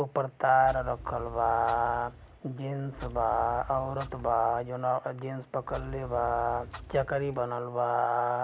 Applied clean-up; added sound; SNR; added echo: none; Clock; 15 dB; none.